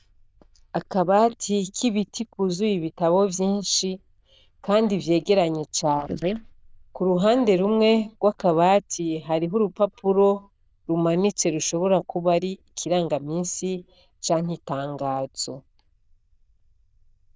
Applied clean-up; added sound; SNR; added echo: neural diffusion model UNIVERSE++.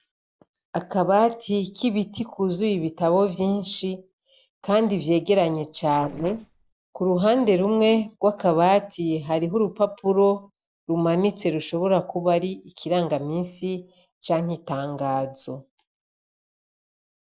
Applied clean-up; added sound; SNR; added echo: neural separator model SepFormer DNS4.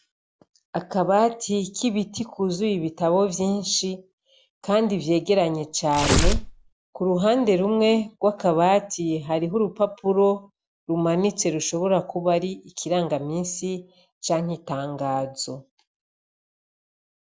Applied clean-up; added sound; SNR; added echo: none; Tearing; -2 dB; none.